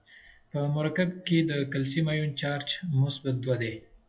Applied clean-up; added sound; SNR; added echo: classical method WPE with log-MMSE.